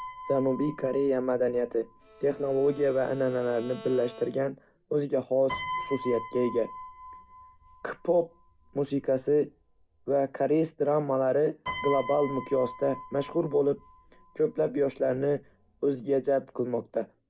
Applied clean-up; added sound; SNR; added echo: none; Piano + Bowed string instrument; 15 dB; none.